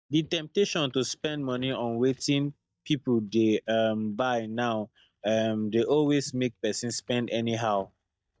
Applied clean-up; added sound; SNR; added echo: neural mask model DeepFilterNet 3.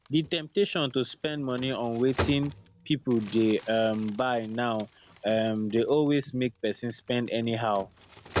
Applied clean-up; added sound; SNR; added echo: none; Crumpling, crinkling; 13 dB; none.